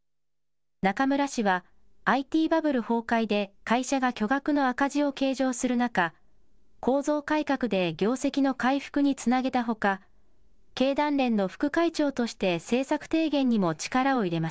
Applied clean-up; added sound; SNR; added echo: none; none; none; none.